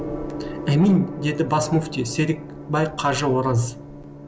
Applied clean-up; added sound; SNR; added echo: none; Gong; 11 dB; none.